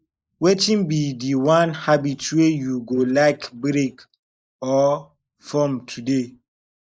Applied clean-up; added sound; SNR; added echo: neural mask model Resemble Enhance denoiser.